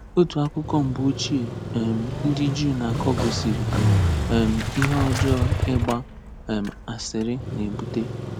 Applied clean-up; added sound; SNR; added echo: none; Motorcycle; 1 dB; none.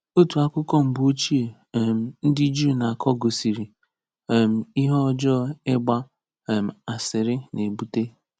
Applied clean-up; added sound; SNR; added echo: none; none; none; none.